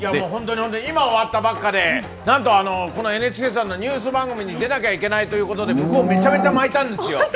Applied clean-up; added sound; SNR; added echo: none; Livestock, farm animals, working animals; 8 dB; none.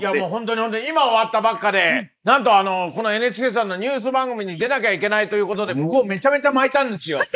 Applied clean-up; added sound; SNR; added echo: neural mask model Resemble Enhance denoiser.